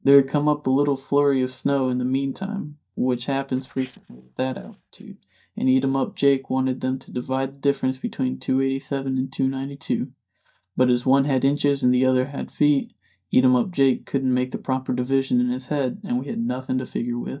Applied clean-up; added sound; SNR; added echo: neural mask model DeepFilterNet 3.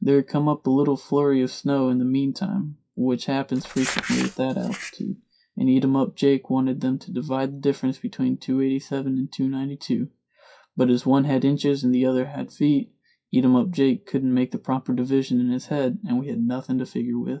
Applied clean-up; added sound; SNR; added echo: classical method WPE with log-MMSE.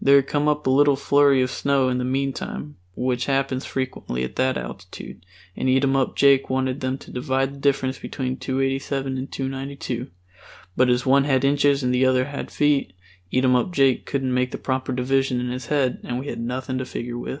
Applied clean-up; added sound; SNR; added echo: none; none; none; none.